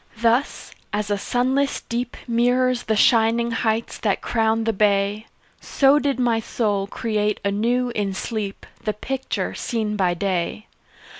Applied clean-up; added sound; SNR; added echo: none; none; none; none.